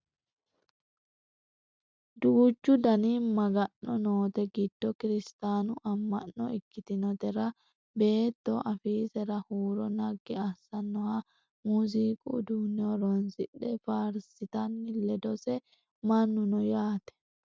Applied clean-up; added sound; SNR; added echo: none; none; none; none.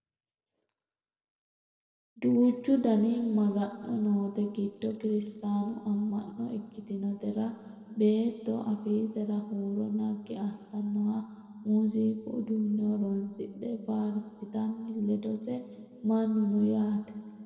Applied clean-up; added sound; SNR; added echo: none; none; none; reverberation time 2.0 s.